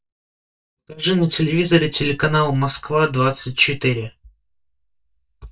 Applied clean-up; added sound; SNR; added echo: neural mask model DeepFilterNet 3.